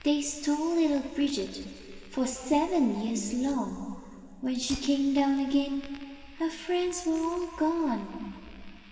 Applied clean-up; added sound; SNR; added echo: none; Fire; 18 dB; reverberation time 2.5 s.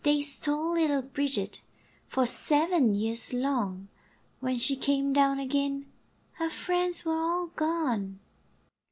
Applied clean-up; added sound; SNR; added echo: none; none; none; none.